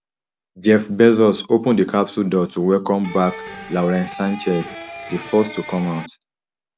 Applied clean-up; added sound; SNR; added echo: none; Electric guitar; 14 dB; none.